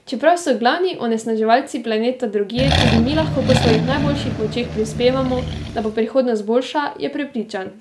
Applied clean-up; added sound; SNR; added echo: none; Accelerating, revving, vroom; 1 dB; none.